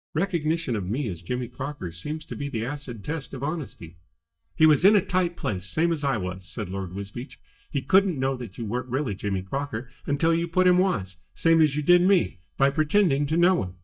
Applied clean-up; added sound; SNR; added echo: neural mask model DeepFilterNet 3.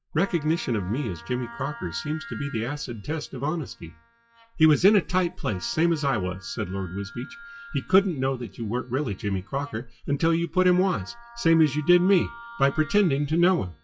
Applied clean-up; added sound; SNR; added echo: classical method WPE with log-MMSE.